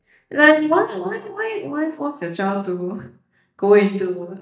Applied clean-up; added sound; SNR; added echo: neural mask model DeepFilterNet 3.